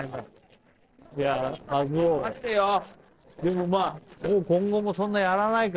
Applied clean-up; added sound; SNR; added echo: neural separator model SepFormer DNS4.